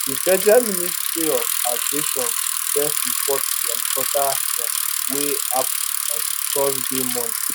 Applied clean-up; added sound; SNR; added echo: none; Bicycle; -3 dB; none.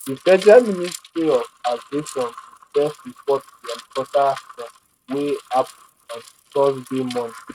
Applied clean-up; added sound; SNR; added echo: neural mask model RNNoise.